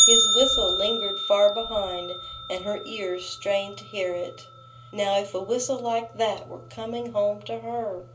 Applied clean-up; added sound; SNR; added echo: none; Bell; 1 dB; reverberation time 0.3 s.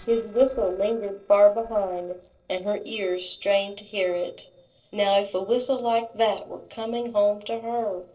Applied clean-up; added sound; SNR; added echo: neural separator model SepFormer DNS4.